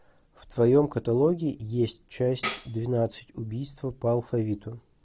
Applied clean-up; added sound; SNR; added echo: none; Tambourine; -2 dB; none.